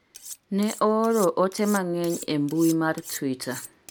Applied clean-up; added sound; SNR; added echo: none; Cutlery, silverware; 16 dB; none.